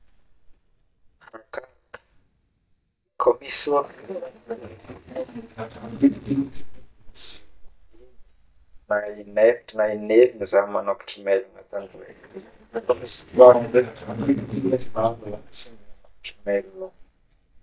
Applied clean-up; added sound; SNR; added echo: neural mask model DeepFilterNet 3.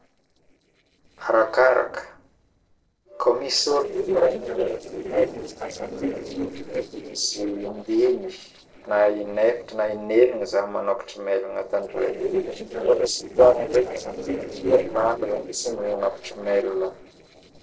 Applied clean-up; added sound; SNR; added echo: neural separator model SepFormer DNS4.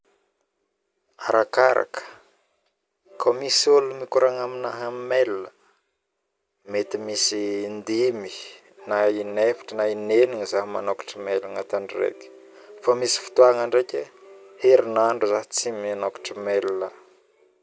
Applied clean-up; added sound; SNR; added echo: none; none; none; none.